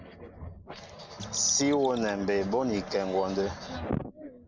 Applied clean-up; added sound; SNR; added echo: none; Mechanisms + Bowed string instrument; 18 dB; none.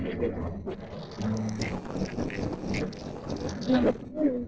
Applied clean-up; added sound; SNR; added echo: neural separator model SepFormer DNS4.